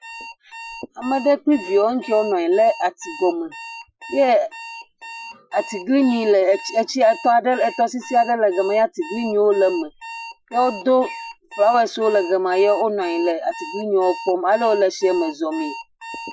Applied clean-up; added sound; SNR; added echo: classical method Wiener filter.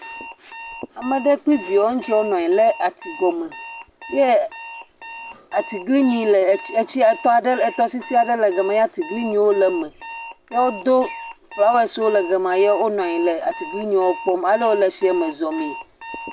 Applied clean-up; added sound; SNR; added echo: none; Alarm; 16 dB; none.